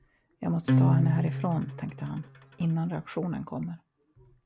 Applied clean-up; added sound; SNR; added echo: none; Acoustic guitar; -3 dB; none.